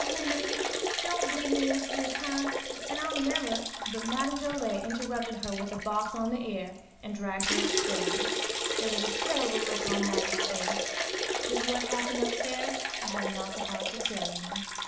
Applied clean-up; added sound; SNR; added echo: none; Liquid; -2 dB; reverberation time 0.9 s.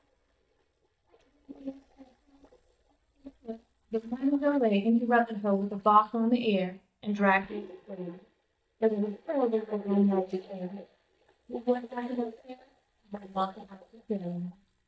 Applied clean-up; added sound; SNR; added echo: neural mask model DeepFilterNet 3.